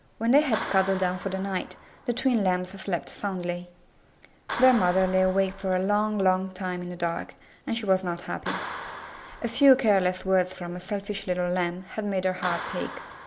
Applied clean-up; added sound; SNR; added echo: none; Clapping; 14 dB; none.